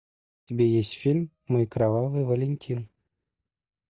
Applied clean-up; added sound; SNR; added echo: neural mask model DeepFilterNet 3.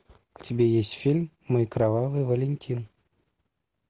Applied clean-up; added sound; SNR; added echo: none; none; none; none.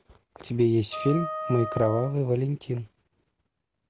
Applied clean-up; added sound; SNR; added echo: none; Wind instrument, woodwind instrument; 9 dB; none.